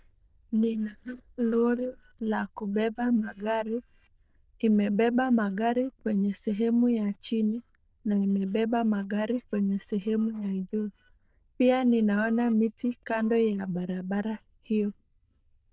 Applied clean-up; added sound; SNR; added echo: neural diffusion model UNIVERSE++.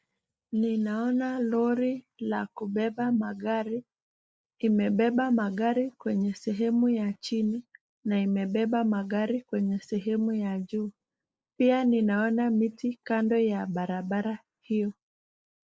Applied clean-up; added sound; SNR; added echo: neural mask model Resemble Enhance denoiser.